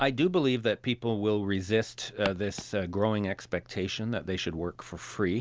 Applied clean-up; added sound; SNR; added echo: none; Walk, footsteps; 9 dB; none.